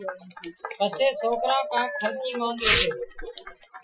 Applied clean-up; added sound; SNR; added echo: classical method Wiener filter.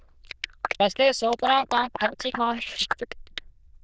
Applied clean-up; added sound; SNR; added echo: neural diffusion model UNIVERSE++.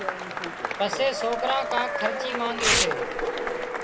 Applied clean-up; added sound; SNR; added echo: none; Tearing + Applause / Crowd / Cheering; -2 dB; none.